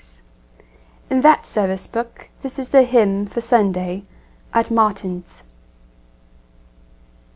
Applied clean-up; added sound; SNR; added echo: none; none; none; none.